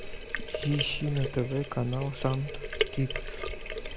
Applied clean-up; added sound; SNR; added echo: none; Sink (filling or washing); 3 dB; none.